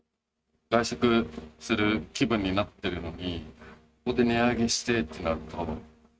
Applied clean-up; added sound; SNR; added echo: neural mask model RNNoise.